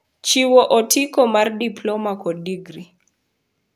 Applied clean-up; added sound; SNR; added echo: none; none; none; none.